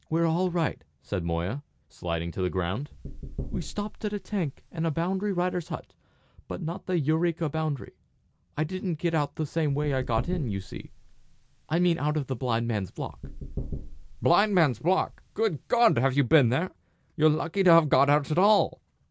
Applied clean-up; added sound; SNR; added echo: none; Knock / Wood; 12 dB; none.